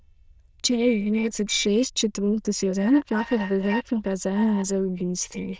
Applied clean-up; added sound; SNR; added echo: neural diffusion model UNIVERSE++.